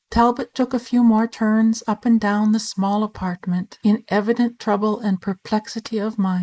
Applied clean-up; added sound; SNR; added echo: neural mask model Resemble Enhance denoiser.